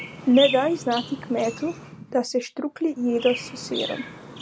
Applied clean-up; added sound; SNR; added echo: none; Chirp, tweet; 11 dB; none.